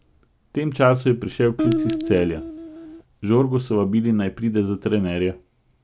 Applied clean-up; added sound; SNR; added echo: none; Chink, clink + Guitar; 4 dB; none.